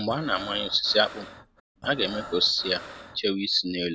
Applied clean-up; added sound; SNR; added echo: none; Breathing; 14 dB; none.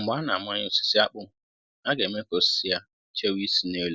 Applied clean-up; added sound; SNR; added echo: none; none; none; none.